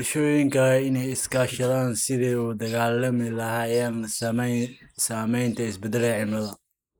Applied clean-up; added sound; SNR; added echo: neural mask model Resemble Enhance denoiser.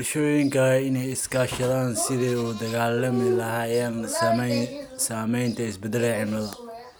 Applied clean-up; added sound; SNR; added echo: none; Livestock, farm animals, working animals; 19 dB; none.